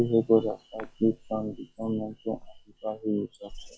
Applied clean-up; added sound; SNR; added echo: classical method log-MMSE.